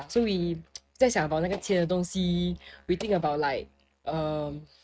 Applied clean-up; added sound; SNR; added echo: neural mask model RNNoise.